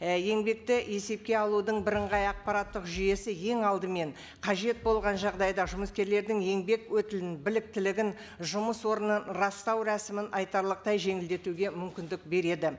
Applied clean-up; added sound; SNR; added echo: none; Fireworks; 15 dB; none.